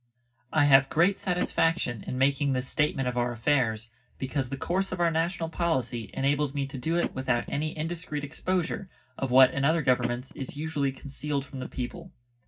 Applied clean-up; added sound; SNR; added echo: none; Telephone; 13 dB; reverberation time 0.4 s.